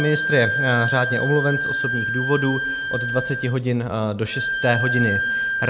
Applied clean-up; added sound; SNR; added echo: none; Bowed string instrument; 2 dB; none.